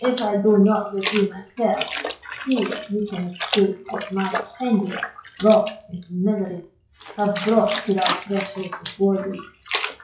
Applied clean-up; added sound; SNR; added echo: classical method WPE with log-MMSE.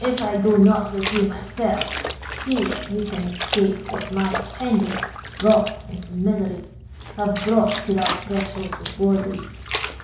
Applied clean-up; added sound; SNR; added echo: none; Trickle, dribble / Splash, splatter; 10 dB; reverberation time 0.6 s.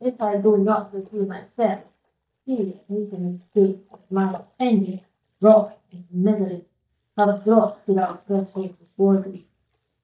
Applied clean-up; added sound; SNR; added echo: neural mask model DeepFilterNet 3.